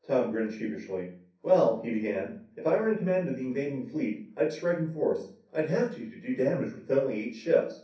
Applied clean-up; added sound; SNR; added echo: none; none; none; reverberation time 0.6 s.